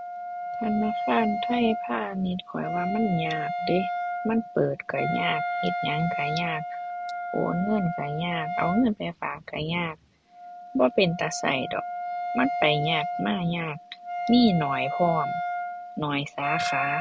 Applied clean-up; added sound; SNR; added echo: none; Wind instrument, woodwind instrument; 4 dB; none.